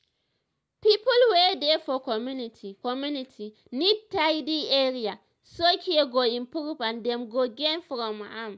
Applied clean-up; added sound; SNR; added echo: none; none; none; none.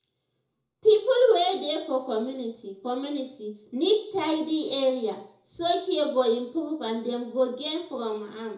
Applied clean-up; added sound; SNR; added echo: none; none; none; reverberation time 0.6 s.